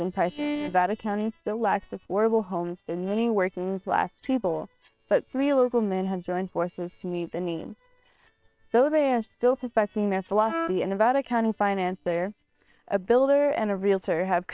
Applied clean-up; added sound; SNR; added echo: neural separator model SepFormer WHAM!.